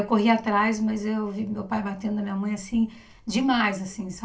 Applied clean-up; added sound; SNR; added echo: none; none; none; reverberation time 0.2 s.